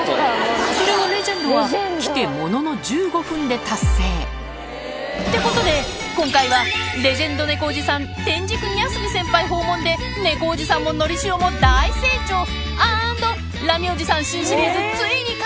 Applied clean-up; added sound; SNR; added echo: none; Bass drum; 3 dB; none.